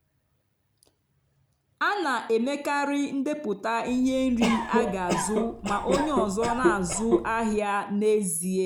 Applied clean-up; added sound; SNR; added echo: none; Cough; 1 dB; none.